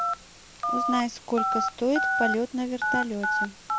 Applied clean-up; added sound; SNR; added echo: none; Telephone; -1 dB; none.